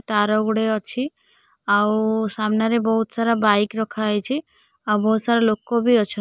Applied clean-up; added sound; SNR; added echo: none; none; none; none.